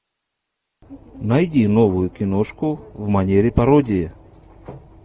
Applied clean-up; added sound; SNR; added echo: none; none; none; none.